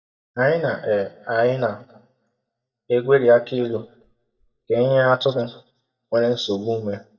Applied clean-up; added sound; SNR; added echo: neural mask model DeepFilterNet 3.